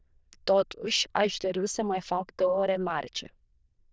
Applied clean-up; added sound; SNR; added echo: neural diffusion model UNIVERSE++.